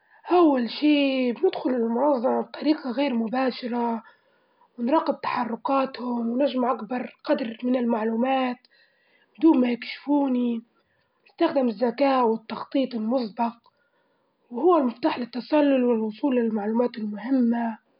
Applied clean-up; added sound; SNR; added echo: none; none; none; none.